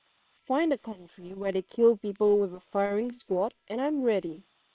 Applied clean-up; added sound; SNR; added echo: neural separator model SepFormer WHAM!.